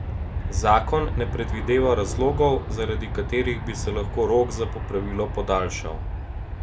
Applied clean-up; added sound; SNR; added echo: none; Aircraft; 4 dB; none.